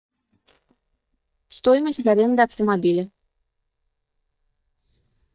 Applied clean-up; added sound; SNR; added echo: neural mask model DeepFilterNet 3.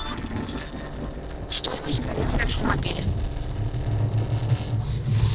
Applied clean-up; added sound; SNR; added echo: neural separator model SepFormer DNS4.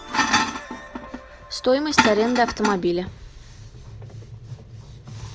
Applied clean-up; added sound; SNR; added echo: none; none; none; none.